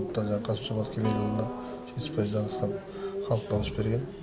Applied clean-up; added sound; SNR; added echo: none; Guitar; 13 dB; none.